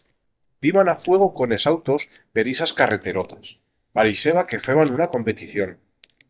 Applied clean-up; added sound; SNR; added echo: neural mask model DeepFilterNet 3.